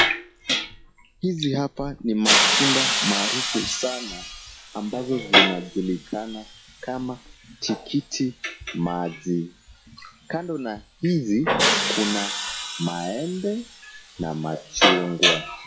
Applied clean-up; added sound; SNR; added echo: classical method log-MMSE.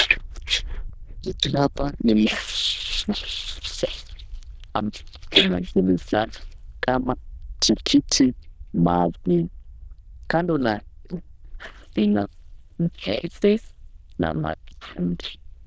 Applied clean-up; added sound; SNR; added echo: neural diffusion model UNIVERSE++.